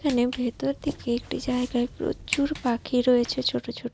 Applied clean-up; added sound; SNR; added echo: none; Walk, footsteps; 14 dB; none.